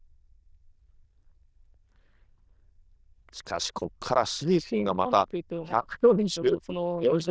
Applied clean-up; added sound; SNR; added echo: neural diffusion model UNIVERSE++.